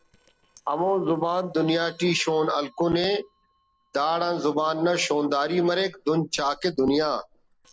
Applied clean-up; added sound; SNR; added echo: neural separator model SepFormer DNS4.